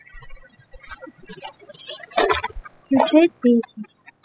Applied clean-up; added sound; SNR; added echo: classical method spectral subtraction.